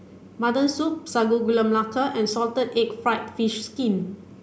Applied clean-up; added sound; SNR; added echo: none; none; none; none.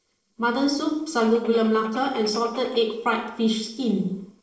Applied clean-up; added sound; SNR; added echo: neural separator model SepFormer DNS4.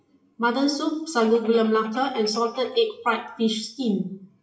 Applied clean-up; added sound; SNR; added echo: classical method WPE with log-MMSE.